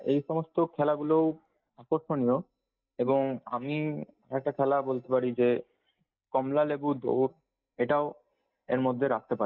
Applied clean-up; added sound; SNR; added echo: neural mask model DeepFilterNet 3.